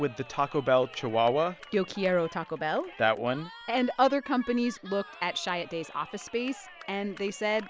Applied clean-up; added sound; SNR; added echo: none; Cheering; 19 dB; none.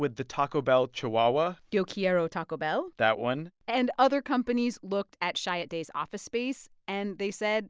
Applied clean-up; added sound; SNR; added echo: none; none; none; none.